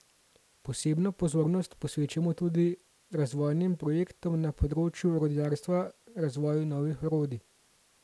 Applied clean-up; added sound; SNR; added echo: none; none; none; none.